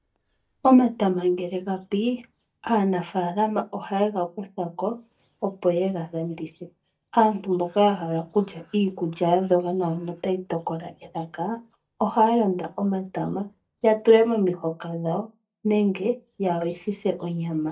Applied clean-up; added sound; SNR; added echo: neural mask model DeepFilterNet 3.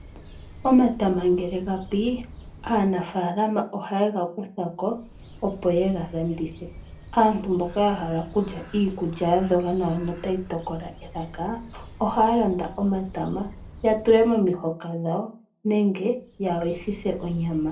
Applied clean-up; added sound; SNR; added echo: none; Bird; 18 dB; reverberation time 0.3 s.